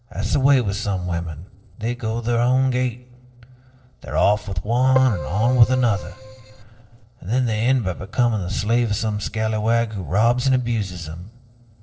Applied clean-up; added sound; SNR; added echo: neural separator model SepFormer DNS4.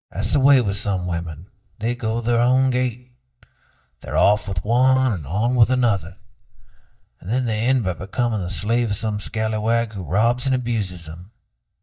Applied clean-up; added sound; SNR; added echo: neural mask model DeepFilterNet 3.